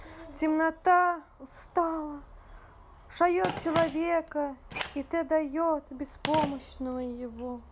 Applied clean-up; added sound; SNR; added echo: none; Telephone; 13 dB; none.